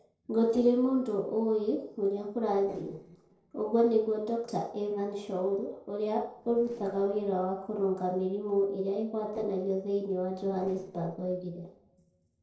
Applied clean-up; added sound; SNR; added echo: neural separator model SepFormer DNS4.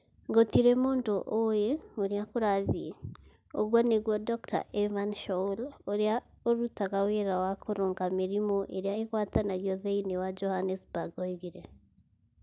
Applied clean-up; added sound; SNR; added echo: none; none; none; none.